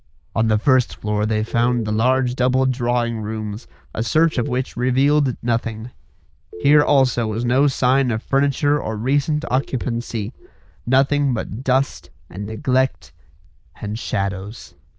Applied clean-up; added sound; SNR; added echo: neural diffusion model UNIVERSE++.